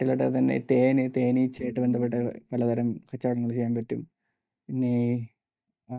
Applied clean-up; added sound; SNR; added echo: neural mask model DeepFilterNet 3.